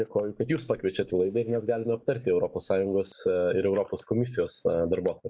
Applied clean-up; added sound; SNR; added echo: neural mask model DeepFilterNet 3.